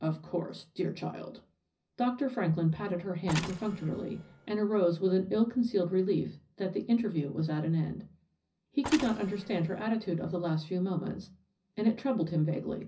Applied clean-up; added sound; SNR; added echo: none; Mechanisms; 13 dB; reverberation time 0.4 s.